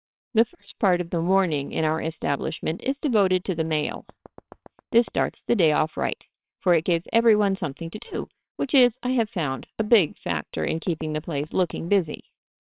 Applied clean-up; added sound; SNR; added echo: neural separator model SepFormer WHAMR!.